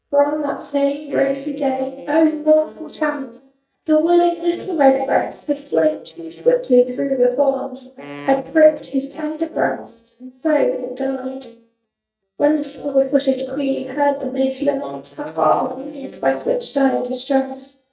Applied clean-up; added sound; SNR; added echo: neural mask model DeepFilterNet 3.